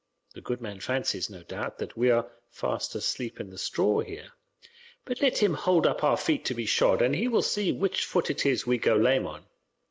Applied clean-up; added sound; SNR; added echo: none; none; none; none.